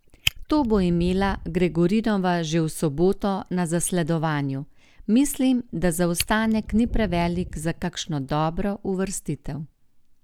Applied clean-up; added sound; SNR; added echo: none; Fire; 14 dB; none.